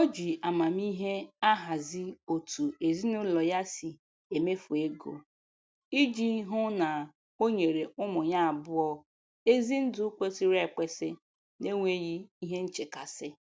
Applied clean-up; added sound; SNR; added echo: none; none; none; none.